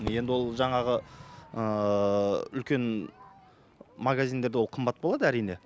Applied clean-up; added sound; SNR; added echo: none; Crowd / Fireworks; 18 dB; none.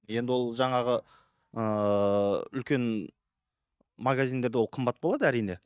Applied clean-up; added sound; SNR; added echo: neural mask model DeepFilterNet 3.